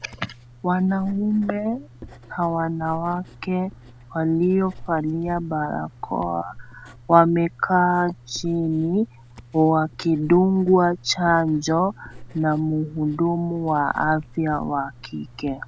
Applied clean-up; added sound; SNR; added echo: none; Writing; 20 dB; none.